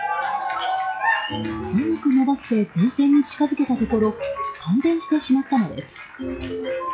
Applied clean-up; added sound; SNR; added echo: classical method log-MMSE.